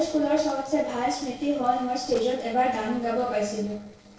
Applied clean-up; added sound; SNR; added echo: neural separator model SepFormer DNS4.